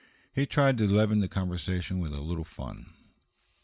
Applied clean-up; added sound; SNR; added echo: none; none; none; none.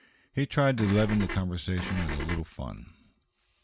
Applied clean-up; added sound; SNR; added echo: none; Engine / Car; 5 dB; none.